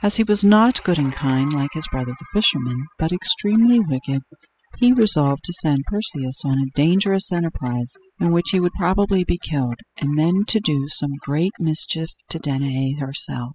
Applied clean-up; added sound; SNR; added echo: classical method spectral subtraction.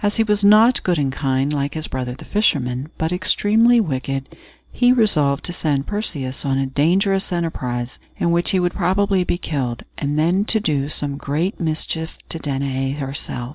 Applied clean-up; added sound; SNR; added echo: none; none; none; none.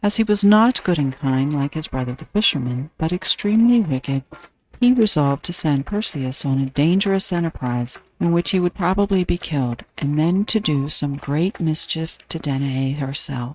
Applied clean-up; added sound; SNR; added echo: neural mask model RNNoise.